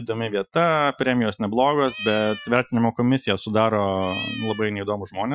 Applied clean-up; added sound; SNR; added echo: classical method Wiener filter.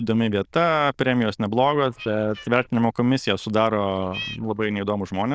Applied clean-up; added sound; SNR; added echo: neural diffusion model UNIVERSE++.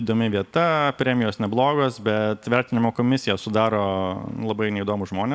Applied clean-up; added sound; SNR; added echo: none; none; none; none.